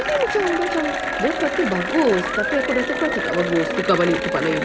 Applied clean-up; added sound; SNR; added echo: none; Applause / Cheering; 2 dB; none.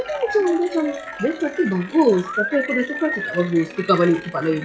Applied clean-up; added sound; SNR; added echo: classical method log-MMSE.